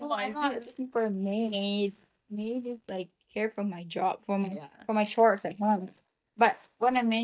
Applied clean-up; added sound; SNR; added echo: neural mask model DeepFilterNet 3.